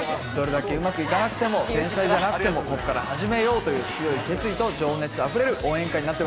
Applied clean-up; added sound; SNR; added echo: none; none; none; none.